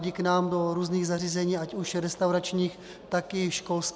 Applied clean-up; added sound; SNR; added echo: none; none; none; none.